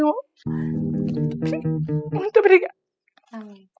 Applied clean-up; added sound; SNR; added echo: classical method spectral subtraction.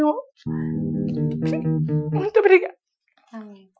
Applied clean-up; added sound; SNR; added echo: classical method Wiener filter.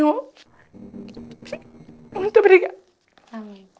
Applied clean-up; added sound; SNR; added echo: neural separator model SepFormer DNS4.